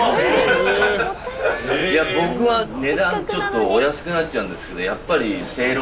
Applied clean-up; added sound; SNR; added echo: none; Fixed-wing aircraft, airplane; 20 dB; none.